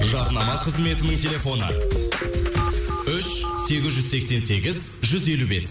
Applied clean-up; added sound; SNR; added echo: none; none; none; none.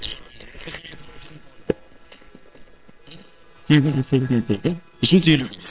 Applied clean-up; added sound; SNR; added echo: neural separator model SepFormer WHAM!.